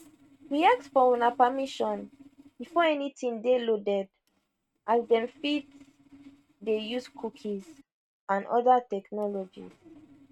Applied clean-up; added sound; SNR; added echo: neural mask model RNNoise.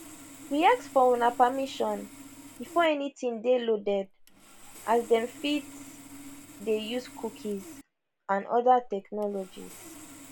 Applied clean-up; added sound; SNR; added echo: none; Sawing; 19 dB; none.